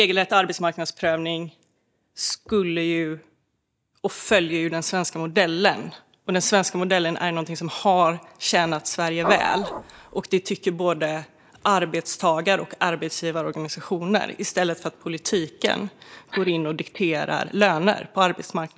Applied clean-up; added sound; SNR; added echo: neural mask model DeepFilterNet 3.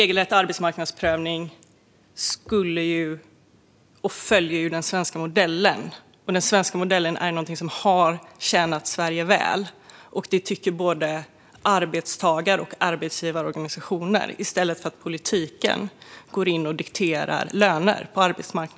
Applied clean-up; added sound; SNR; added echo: none; none; none; none.